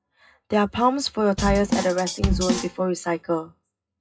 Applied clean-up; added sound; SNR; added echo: classical method WPE with log-MMSE.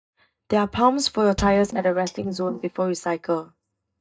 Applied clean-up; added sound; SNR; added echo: neural mask model DeepFilterNet 3.